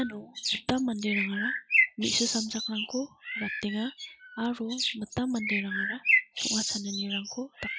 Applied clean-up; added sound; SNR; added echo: classical method log-MMSE.